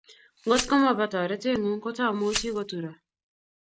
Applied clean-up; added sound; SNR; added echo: none; Glass; 12 dB; none.